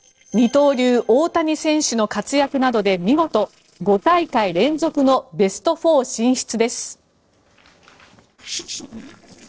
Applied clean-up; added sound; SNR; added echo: neural separator model SepFormer DNS4.